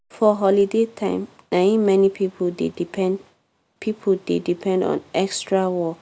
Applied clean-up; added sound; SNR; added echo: none; none; none; none.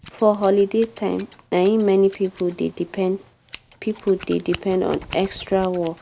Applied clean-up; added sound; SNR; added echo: none; Scissors; 17 dB; none.